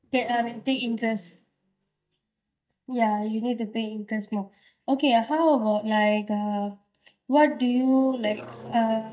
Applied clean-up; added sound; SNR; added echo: neural mask model DeepFilterNet 3.